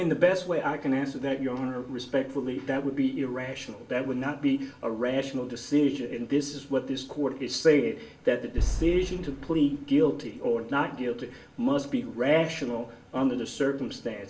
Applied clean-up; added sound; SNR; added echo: none; Boom; 4 dB; reverberation time 0.3 s.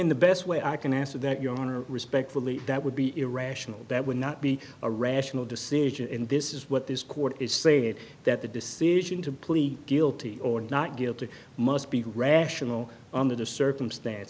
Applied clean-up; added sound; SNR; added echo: none; none; none; none.